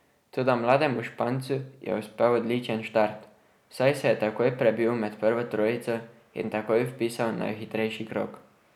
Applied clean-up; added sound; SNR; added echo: none; none; none; none.